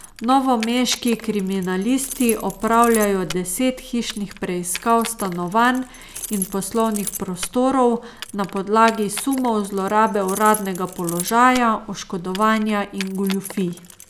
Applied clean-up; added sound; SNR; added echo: none; Keys jangling; 14 dB; none.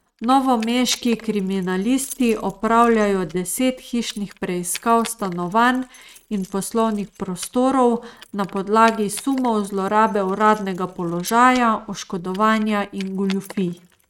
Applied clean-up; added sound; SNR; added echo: neural mask model RNNoise.